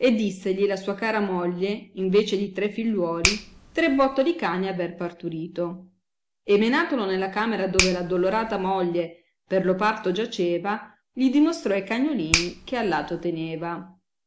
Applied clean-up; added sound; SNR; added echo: none; Finger snapping; 11 dB; none.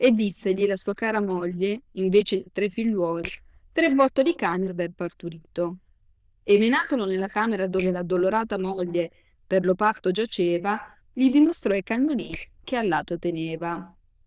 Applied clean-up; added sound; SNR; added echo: neural diffusion model UNIVERSE++.